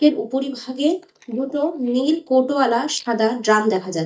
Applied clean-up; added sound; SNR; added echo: neural mask model DeepFilterNet 3.